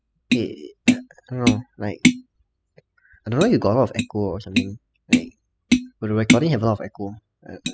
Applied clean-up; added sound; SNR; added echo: classical method spectral subtraction.